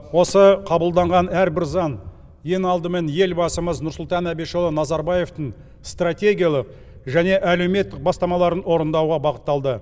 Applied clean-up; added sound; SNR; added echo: none; Thunder; 20 dB; none.